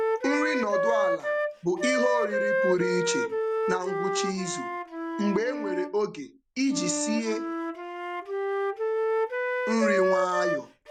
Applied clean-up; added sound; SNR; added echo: none; Wind instrument, woodwind instrument; -2 dB; none.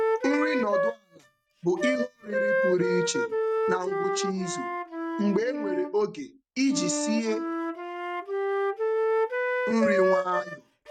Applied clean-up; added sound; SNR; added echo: neural mask model RNNoise.